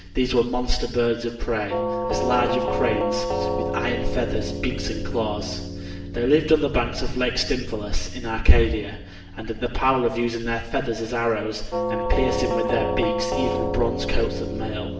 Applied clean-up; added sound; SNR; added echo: none; Doorbell; 5 dB; reverberation time 0.8 s.